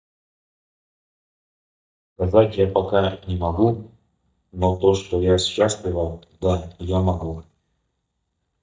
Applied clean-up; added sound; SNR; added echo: neural mask model DeepFilterNet 3.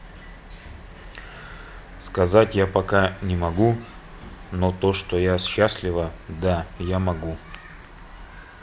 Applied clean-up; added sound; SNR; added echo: none; none; none; none.